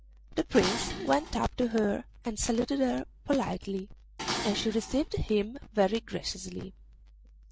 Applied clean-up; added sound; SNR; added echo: none; Dishes, pots, and pans; 10 dB; none.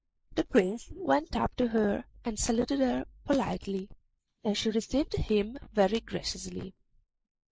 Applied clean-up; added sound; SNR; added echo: neural mask model Resemble Enhance denoiser.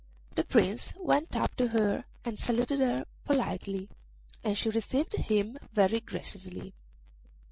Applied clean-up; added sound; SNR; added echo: none; none; none; none.